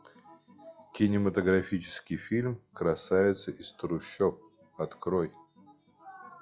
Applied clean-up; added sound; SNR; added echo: classical method log-MMSE.